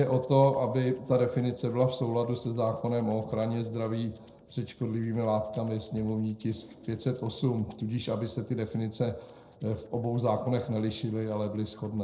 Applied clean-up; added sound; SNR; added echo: neural separator model SepFormer DNS4.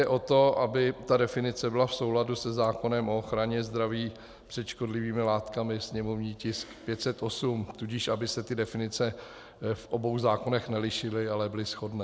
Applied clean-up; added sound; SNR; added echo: none; none; none; none.